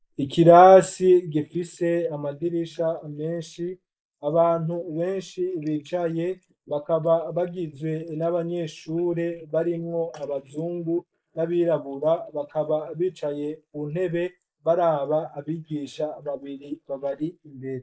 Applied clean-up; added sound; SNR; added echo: neural mask model Resemble Enhance denoiser.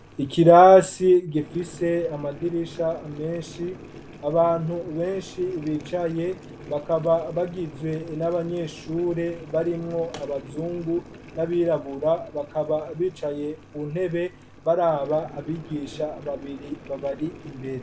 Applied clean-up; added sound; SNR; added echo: none; Boiling; 18 dB; none.